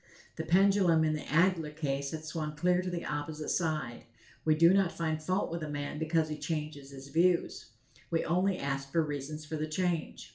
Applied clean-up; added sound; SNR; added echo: none; none; none; reverberation time 0.4 s.